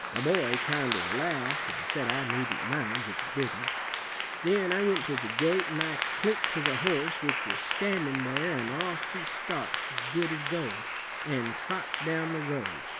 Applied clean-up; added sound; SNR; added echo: none; Applause / Clapping; 0 dB; none.